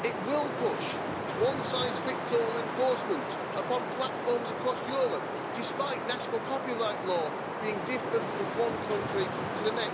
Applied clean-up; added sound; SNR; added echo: none; Wind; 1 dB; none.